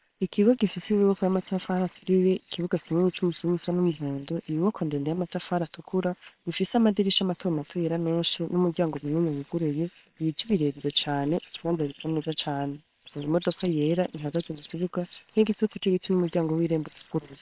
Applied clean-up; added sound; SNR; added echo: neural separator model SepFormer WHAM!.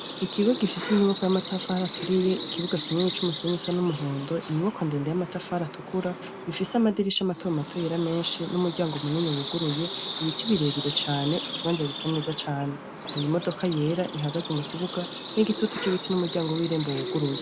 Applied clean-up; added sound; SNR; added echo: none; Bird vocalization, bird call, bird song; 8 dB; none.